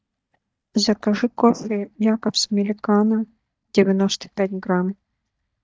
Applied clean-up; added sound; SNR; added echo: neural mask model DeepFilterNet 3.